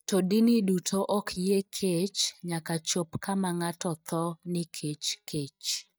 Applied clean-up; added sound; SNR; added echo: neural mask model DeepFilterNet 3.